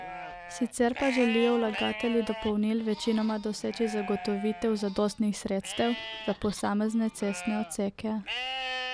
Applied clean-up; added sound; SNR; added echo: none; Livestock, farm animals, working animals; 10 dB; none.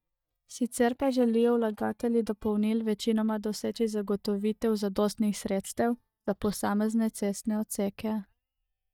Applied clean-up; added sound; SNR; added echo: neural mask model DeepFilterNet 3.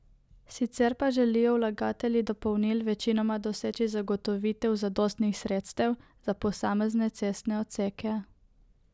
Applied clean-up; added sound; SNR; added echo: none; none; none; none.